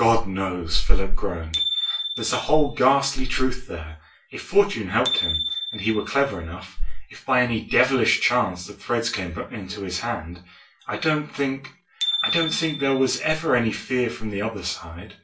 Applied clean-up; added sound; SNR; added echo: none; Bicycle bell; 9 dB; reverberation time 0.3 s.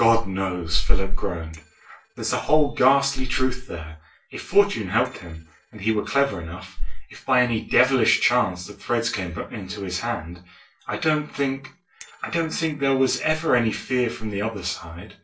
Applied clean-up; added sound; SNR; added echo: neural separator model SepFormer DNS4.